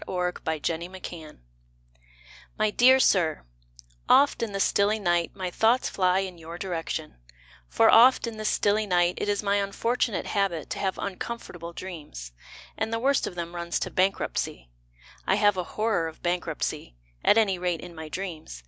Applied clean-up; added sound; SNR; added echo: none; none; none; none.